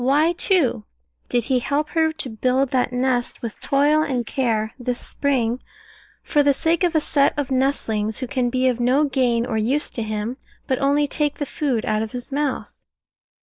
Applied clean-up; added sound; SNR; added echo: neural mask model Resemble Enhance denoiser.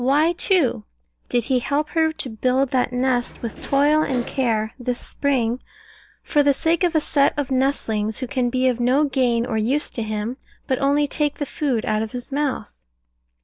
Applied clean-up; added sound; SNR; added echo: none; Door; 17 dB; none.